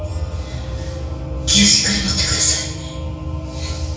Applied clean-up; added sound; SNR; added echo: none; none; none; reverberation time 0.6 s.